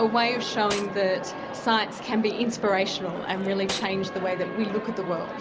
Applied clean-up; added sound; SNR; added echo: none; Trumpet + Cutlery, silverware; 15 dB; none.